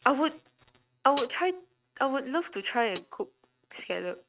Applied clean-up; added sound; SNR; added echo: neural mask model RNNoise.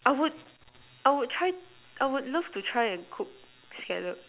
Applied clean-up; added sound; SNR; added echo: none; none; none; none.